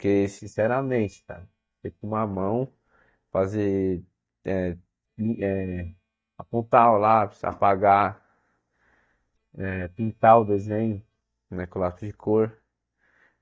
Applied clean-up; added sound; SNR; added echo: neural mask model DeepFilterNet 3.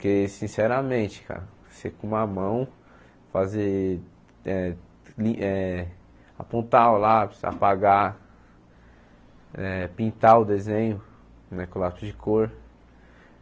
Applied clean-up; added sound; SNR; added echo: none; none; none; none.